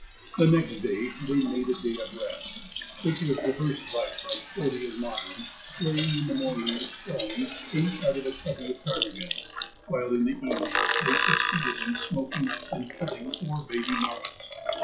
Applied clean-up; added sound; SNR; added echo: classical method WPE with log-MMSE.